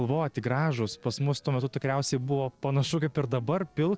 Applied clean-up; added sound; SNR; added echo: neural separator model SepFormer DNS4.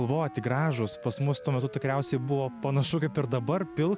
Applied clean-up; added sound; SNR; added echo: none; Siren; 15 dB; none.